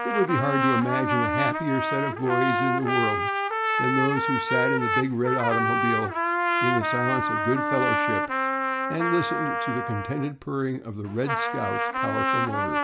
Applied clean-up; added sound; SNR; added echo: none; Trumpet; -2 dB; none.